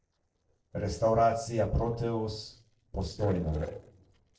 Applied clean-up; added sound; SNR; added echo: neural separator model SepFormer DNS4.